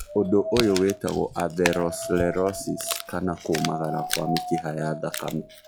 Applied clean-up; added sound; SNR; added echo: classical method log-MMSE.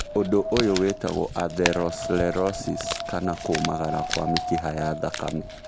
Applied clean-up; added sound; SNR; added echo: none; Crumpling, crinkling + Wind; 5 dB; none.